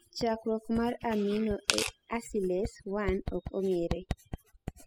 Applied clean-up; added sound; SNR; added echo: classical method spectral subtraction.